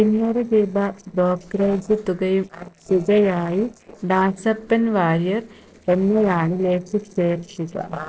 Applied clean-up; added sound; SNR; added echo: neural separator model SepFormer DNS4.